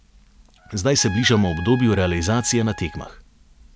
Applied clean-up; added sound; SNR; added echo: none; Trumpet; 17 dB; none.